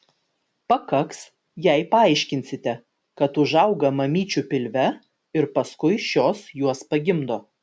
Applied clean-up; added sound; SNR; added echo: none; none; none; none.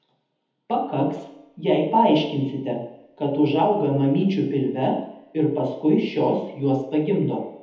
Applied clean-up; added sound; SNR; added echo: none; none; none; reverberation time 1.0 s.